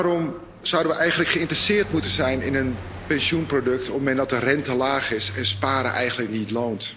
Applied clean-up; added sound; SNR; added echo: none; Car passing by; 13 dB; none.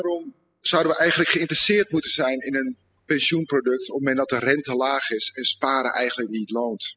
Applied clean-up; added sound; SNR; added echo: classical method spectral subtraction.